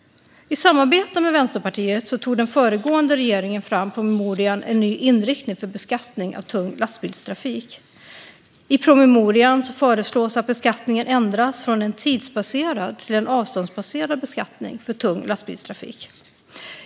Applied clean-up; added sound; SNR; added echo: none; none; none; none.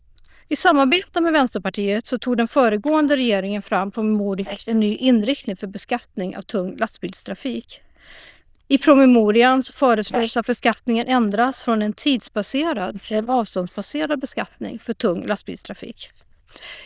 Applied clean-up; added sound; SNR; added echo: neural diffusion model UNIVERSE++.